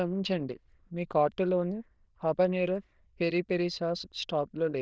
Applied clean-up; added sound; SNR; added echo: neural diffusion model UNIVERSE++.